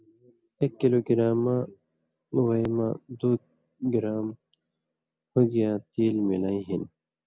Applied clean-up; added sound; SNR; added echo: none; none; none; none.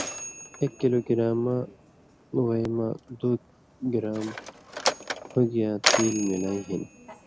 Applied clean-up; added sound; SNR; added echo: none; Mechanisms; 6 dB; none.